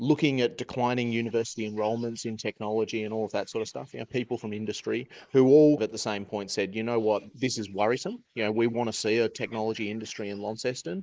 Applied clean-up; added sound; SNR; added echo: neural mask model Resemble Enhance denoiser.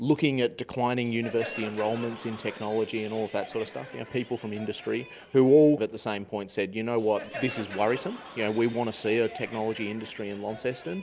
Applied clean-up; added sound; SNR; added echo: none; Crowd; 16 dB; none.